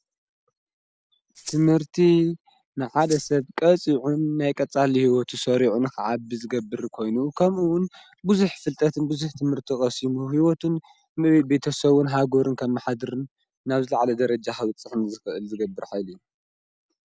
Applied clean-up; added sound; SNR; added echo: none; Rattle (instrument); 16 dB; none.